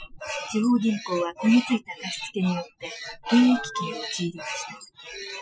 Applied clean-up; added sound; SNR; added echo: classical method Wiener filter.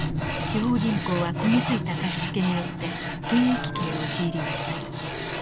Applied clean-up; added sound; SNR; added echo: none; Tools; 7 dB; none.